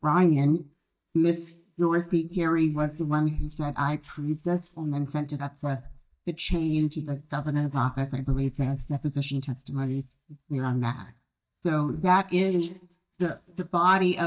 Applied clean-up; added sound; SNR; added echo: neural mask model DeepFilterNet 3.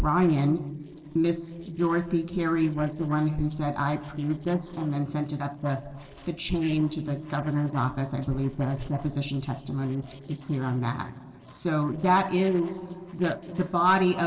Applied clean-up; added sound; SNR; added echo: neural separator model SepFormer DNS4.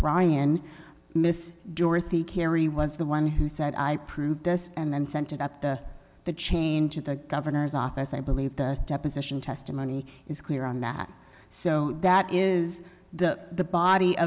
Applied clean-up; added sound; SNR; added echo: none; none; none; none.